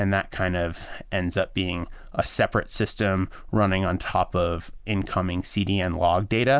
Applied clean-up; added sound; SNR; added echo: none; none; none; none.